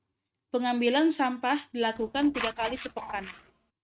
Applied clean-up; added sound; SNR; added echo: neural mask model RNNoise.